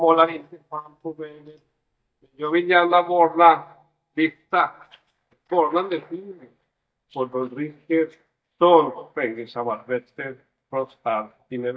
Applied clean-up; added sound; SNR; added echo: neural mask model DeepFilterNet 3.